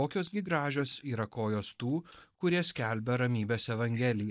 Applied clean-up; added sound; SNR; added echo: neural mask model DeepFilterNet 3.